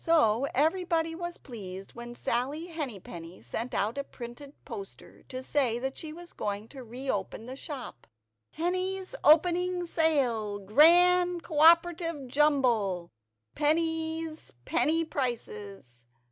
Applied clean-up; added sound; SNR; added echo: none; none; none; none.